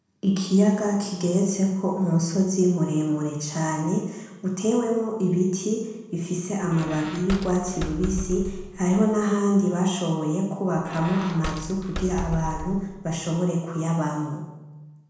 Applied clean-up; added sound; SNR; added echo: none; Squeak; 10 dB; reverberation time 1.0 s.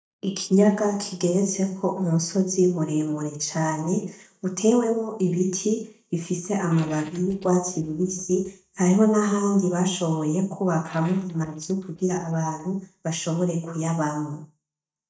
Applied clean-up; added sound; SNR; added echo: neural mask model DeepFilterNet 3.